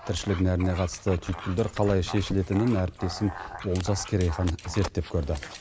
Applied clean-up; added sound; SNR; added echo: none; Dog; 13 dB; none.